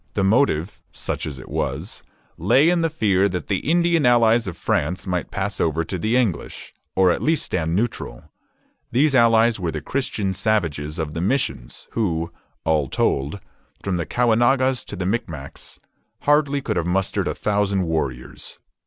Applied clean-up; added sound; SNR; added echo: none; none; none; none.